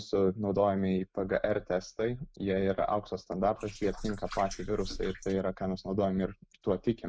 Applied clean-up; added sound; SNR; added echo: neural mask model Resemble Enhance denoiser.